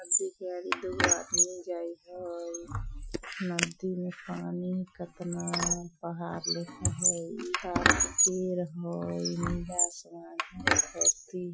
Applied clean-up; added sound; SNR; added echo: classical method Wiener filter.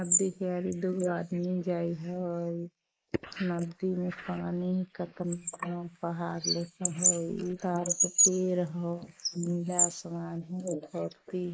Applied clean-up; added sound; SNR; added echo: neural mask model Resemble Enhance denoiser.